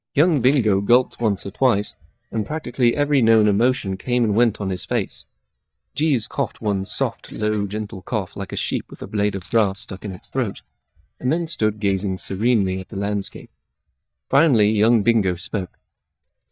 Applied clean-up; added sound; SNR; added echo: neural mask model DeepFilterNet 3.